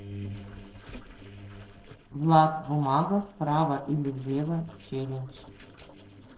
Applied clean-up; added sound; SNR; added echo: neural separator model SepFormer DNS4.